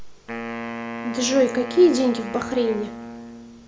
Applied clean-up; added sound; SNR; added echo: none; Wind instrument, woodwind instrument; 10 dB; none.